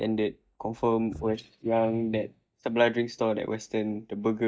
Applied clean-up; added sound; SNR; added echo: neural mask model DeepFilterNet 3.